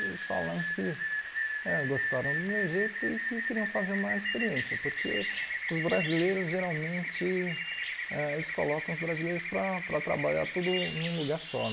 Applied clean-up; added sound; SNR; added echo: none; Rain; 2 dB; none.